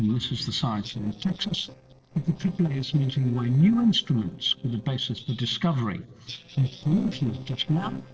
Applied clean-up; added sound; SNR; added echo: neural separator model SepFormer DNS4.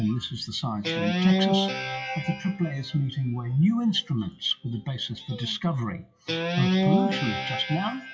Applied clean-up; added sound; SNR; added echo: classical method WPE with log-MMSE.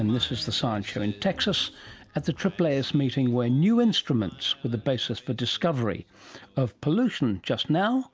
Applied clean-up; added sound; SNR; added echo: none; none; none; none.